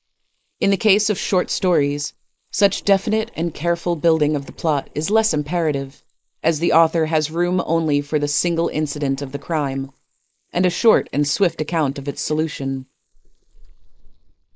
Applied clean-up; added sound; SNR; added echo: neural mask model Resemble Enhance denoiser.